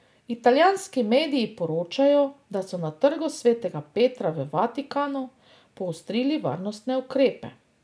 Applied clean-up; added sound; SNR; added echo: none; none; none; none.